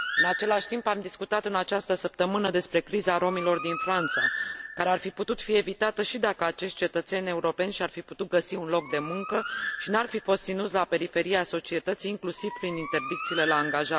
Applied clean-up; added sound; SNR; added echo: none; Bird; 8 dB; none.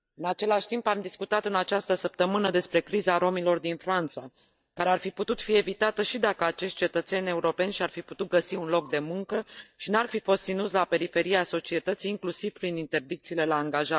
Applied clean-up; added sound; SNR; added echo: neural mask model DeepFilterNet 3.